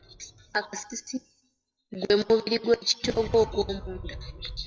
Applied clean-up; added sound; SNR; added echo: classical method WPE with log-MMSE.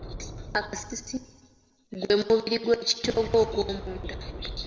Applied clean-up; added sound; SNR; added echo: none; Boom; 12 dB; reverberation time 1.3 s.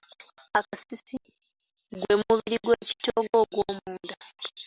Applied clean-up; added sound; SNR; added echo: none; none; none; none.